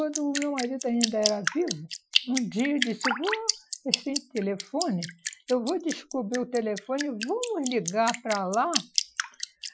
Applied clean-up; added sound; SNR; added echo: classical method Wiener filter.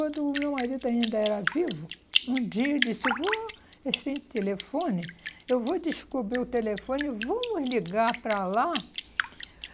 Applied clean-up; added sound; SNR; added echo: none; Drip; 4 dB; none.